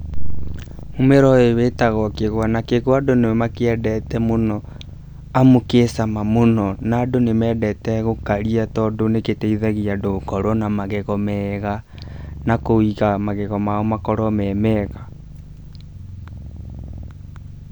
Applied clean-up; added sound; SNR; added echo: none; Purr; 14 dB; none.